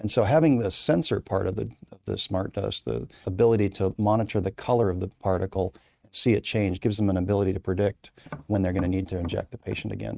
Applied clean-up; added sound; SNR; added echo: neural mask model RNNoise.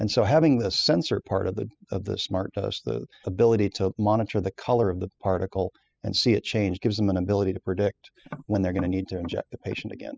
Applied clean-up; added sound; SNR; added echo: classical method spectral subtraction.